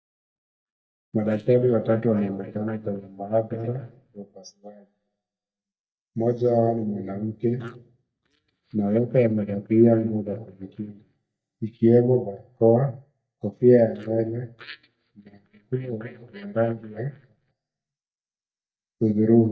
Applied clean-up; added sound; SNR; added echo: neural mask model DeepFilterNet 3.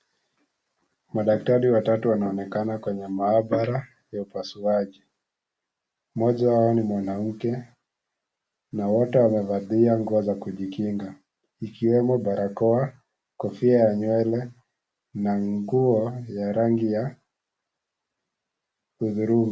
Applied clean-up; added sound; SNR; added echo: none; none; none; none.